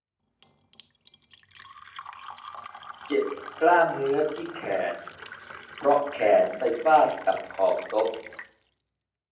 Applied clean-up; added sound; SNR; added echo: none; Fill (with liquid); 17 dB; reverberation time 0.6 s.